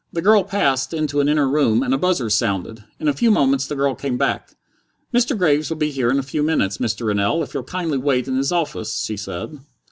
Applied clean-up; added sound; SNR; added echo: none; none; none; none.